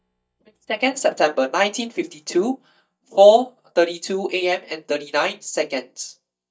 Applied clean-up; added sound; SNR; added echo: neural mask model DeepFilterNet 3.